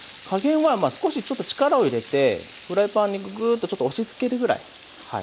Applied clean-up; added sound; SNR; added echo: none; none; none; none.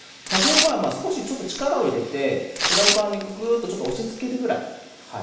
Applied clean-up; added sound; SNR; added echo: none; Tearing; 1 dB; reverberation time 0.9 s.